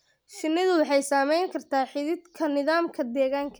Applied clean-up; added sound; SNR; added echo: none; none; none; none.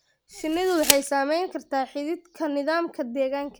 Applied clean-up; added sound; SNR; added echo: none; Tick; 4 dB; none.